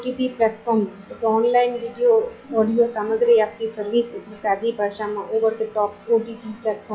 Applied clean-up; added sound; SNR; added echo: classical method log-MMSE.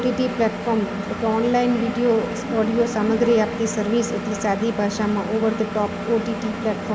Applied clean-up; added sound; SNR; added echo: none; Engine; 8 dB; none.